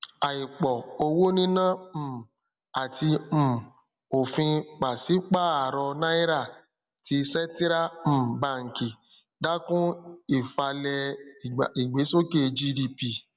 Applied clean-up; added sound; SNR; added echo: none; none; none; none.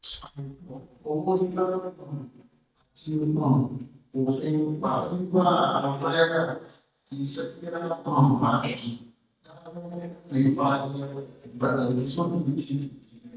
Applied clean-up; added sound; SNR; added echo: neural mask model DeepFilterNet 3.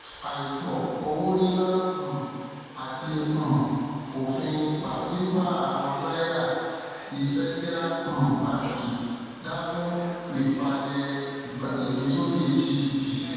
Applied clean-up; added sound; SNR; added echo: none; Domestic sounds, home sounds; 19 dB; reverberation time 2.1 s.